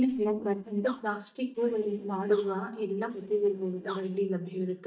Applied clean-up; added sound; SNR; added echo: neural mask model DeepFilterNet 3.